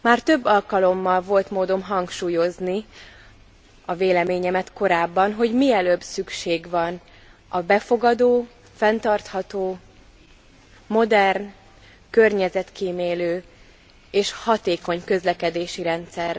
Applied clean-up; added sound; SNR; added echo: none; none; none; none.